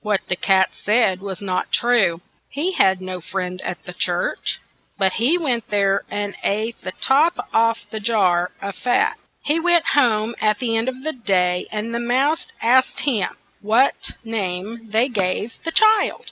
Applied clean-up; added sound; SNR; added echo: none; none; none; none.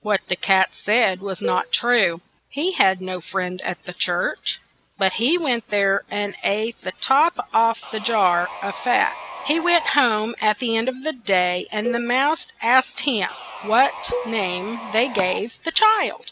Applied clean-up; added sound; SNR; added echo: none; Cowbell + Sawing; 11 dB; none.